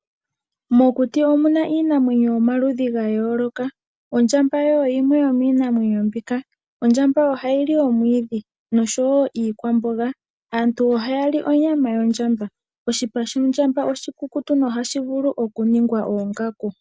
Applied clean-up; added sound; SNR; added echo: none; none; none; none.